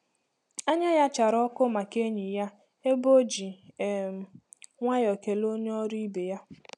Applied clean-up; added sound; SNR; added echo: none; none; none; none.